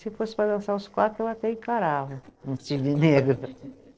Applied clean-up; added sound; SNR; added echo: neural separator model SepFormer DNS4.